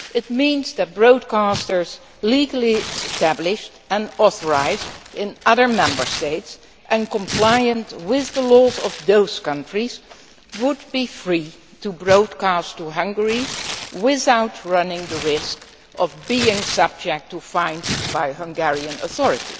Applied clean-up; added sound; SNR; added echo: none; Tearing; 13 dB; none.